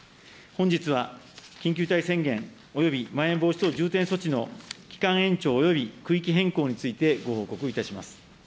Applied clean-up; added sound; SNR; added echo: none; none; none; none.